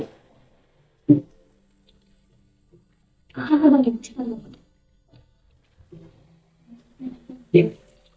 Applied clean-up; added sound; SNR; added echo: neural mask model DeepFilterNet 3.